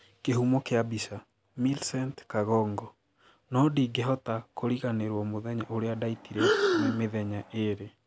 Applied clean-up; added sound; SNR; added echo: none; Breathing; 0 dB; none.